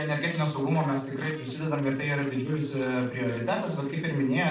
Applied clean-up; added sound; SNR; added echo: neural separator model SepFormer DNS4.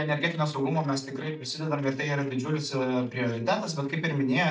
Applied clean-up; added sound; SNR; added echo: neural mask model DeepFilterNet 3.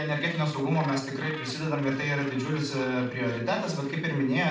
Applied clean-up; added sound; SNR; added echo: none; Gull, seagull; 17 dB; reverberation time 0.5 s.